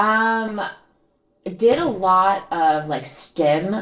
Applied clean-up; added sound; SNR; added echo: neural separator model SepFormer DNS4.